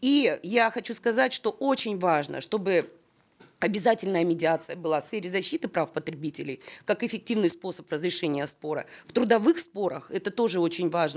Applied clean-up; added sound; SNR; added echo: none; none; none; none.